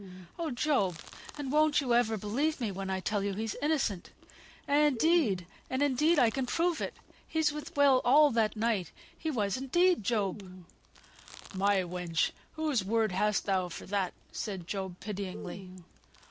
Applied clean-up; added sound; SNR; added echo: none; Chewing, mastication; 19 dB; none.